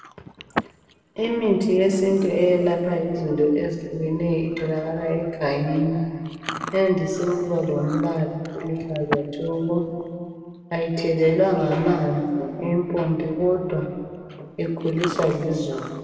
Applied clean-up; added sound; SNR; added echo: none; Chewing, mastication; 16 dB; reverberation time 2.1 s.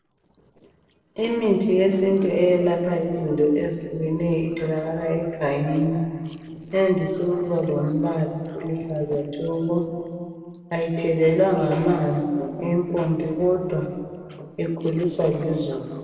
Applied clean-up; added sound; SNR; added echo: neural separator model SepFormer DNS4.